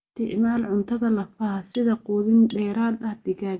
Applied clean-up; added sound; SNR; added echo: neural mask model Resemble Enhance denoiser.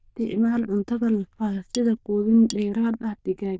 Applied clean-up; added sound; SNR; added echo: neural diffusion model UNIVERSE++.